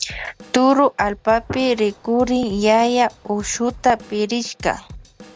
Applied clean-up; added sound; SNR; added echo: none; Gunshot, gunfire + Drum / Drum kit; 19 dB; none.